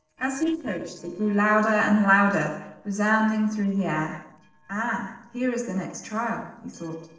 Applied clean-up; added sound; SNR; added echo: neural separator model SepFormer DNS4.